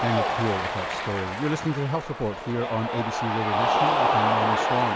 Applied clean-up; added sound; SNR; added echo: none; Cheering; -3 dB; none.